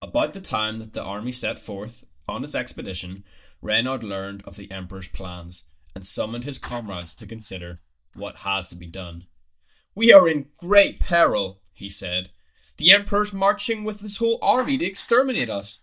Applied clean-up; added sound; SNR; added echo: neural mask model DeepFilterNet 3.